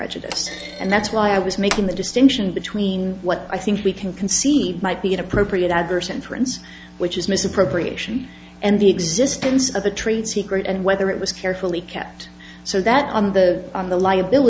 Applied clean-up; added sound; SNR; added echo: none; Thump, thud; 12 dB; none.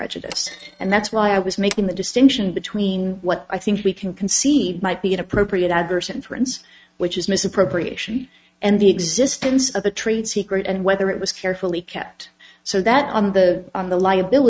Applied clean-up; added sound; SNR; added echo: neural mask model RNNoise.